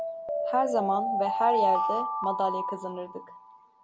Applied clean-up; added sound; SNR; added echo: none; Alarm; -1 dB; none.